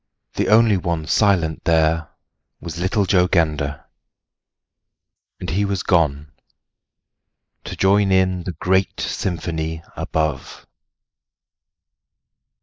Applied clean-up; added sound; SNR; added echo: neural mask model Resemble Enhance denoiser.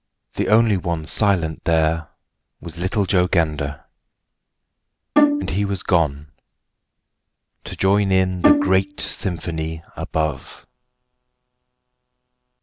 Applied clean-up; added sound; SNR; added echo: none; Bowed string instrument; -3 dB; none.